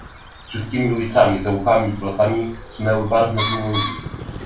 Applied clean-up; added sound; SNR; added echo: none; Bird; 6 dB; reverberation time 0.3 s.